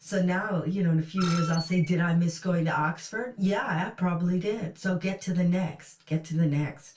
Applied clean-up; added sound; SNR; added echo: none; Screech; 11 dB; reverberation time 0.2 s.